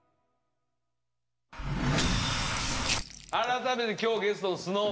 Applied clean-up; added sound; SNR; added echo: none; Rattle (instrument); 9 dB; none.